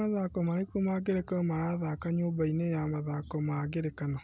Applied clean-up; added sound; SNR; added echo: none; none; none; none.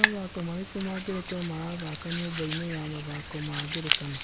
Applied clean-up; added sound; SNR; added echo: none; Hands; 0 dB; none.